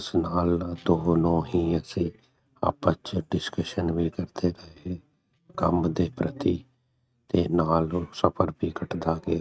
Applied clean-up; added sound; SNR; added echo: neural mask model RNNoise.